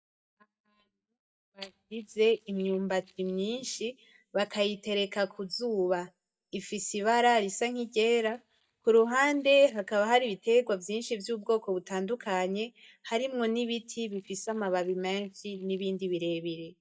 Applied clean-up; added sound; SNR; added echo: neural mask model DeepFilterNet 3.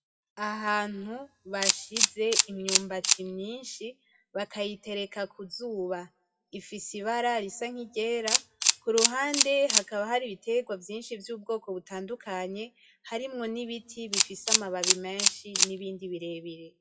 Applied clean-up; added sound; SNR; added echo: classical method WPE with log-MMSE.